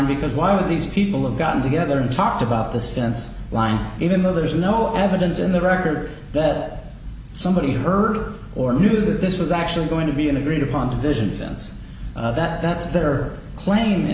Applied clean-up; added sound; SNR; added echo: none; none; none; none.